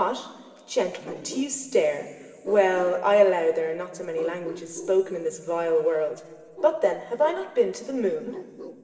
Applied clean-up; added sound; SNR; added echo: none; Bark; 18 dB; reverberation time 2.8 s.